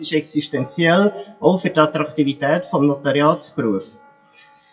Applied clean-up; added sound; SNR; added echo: classical method WPE with log-MMSE.